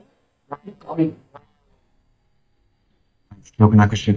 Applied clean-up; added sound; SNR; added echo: neural mask model DeepFilterNet 3.